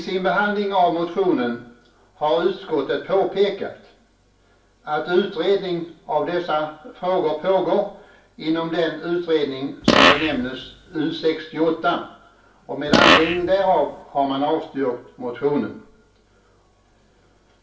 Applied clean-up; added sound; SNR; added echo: none; Fart; -4 dB; reverberation time 0.4 s.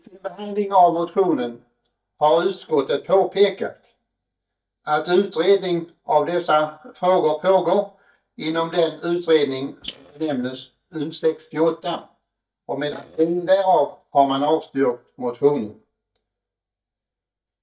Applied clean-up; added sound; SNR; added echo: neural mask model DeepFilterNet 3.